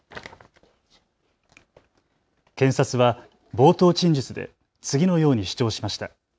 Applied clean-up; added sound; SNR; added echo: none; none; none; none.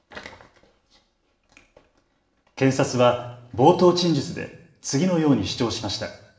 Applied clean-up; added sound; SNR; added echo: none; none; none; reverberation time 0.7 s.